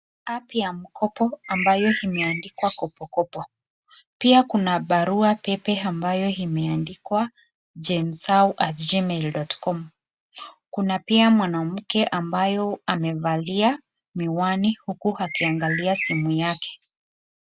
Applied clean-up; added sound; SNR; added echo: none; Bird; 7 dB; none.